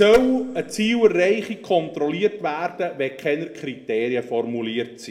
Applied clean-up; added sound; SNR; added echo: none; none; none; reverberation time 0.7 s.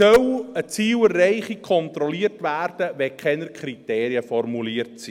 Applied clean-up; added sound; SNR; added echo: none; none; none; none.